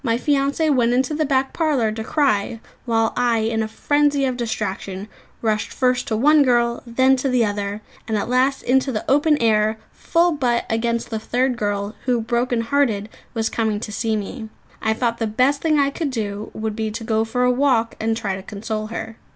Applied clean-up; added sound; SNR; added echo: none; none; none; none.